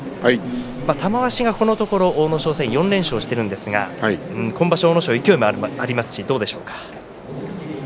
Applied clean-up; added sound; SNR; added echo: none; Hiss / Insect; 17 dB; none.